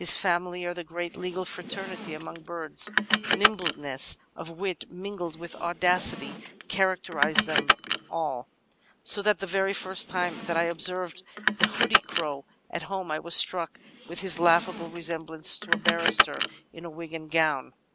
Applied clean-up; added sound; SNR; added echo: none; Car; 2 dB; none.